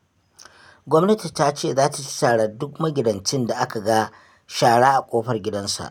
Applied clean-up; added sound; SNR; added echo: none; none; none; none.